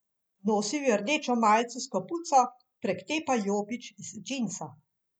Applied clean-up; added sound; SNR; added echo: none; none; none; none.